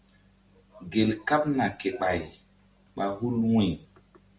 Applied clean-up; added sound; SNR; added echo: none; none; none; none.